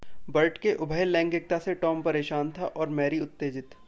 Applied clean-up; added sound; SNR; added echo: none; none; none; none.